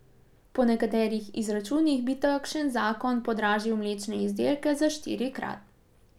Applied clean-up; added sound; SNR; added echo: none; none; none; none.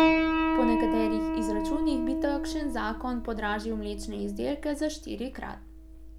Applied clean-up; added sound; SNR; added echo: none; Piano; -3 dB; none.